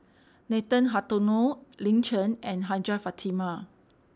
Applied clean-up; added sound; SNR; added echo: none; none; none; none.